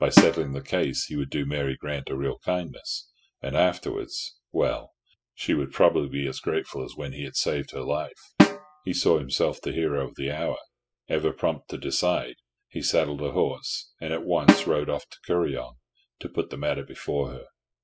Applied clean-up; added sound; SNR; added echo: classical method spectral subtraction.